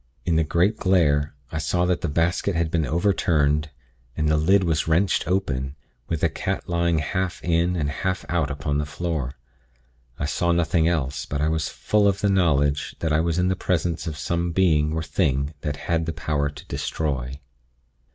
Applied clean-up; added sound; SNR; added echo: none; none; none; none.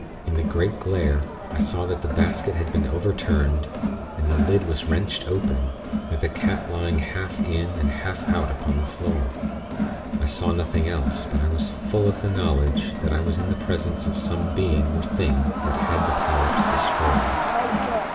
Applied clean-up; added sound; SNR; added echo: none; Crowd; 1 dB; reverberation time 2.6 s.